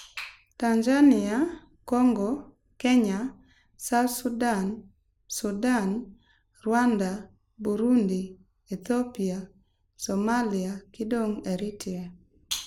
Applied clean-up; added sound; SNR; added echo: none; none; none; none.